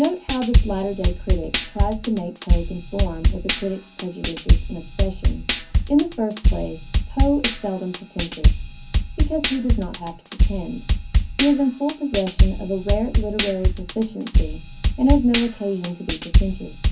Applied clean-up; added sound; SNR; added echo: none; Drum / Drum kit; -4 dB; reverberation time 0.4 s.